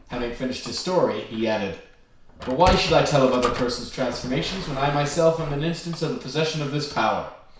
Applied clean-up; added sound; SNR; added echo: none; Sliding door; 12 dB; reverberation time 0.6 s.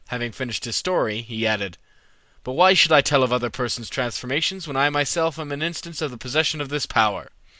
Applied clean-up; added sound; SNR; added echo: none; none; none; none.